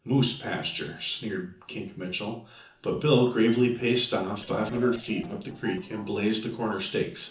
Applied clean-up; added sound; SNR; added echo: neural separator model SepFormer DNS4.